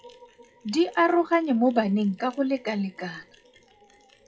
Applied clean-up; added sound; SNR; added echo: classical method WPE with log-MMSE.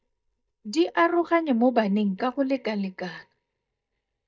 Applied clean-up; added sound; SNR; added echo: neural mask model DeepFilterNet 3.